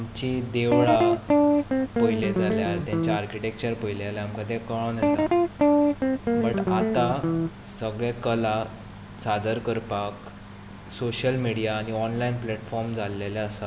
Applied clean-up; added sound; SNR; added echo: none; Guitar; -5 dB; none.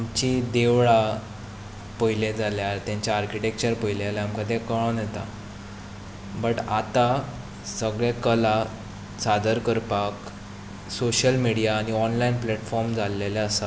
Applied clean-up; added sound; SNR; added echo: none; none; none; none.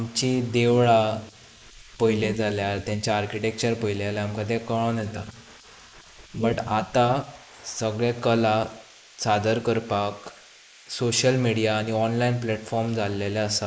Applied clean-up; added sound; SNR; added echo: neural mask model Resemble Enhance denoiser.